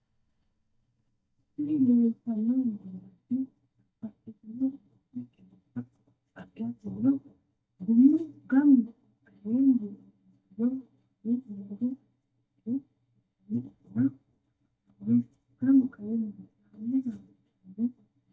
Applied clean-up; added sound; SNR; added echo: neural mask model DeepFilterNet 3.